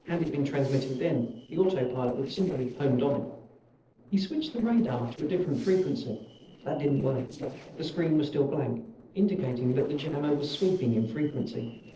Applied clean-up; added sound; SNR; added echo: neural separator model SepFormer DNS4.